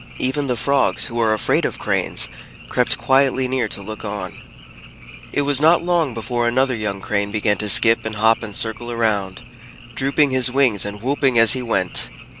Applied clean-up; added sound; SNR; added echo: none; Frog; 19 dB; none.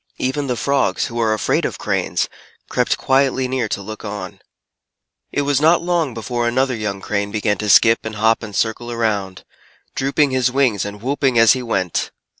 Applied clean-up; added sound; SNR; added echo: none; none; none; none.